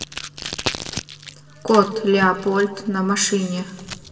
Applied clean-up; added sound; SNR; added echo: none; Packing tape, duct tape; 12 dB; reverberation time 1.4 s.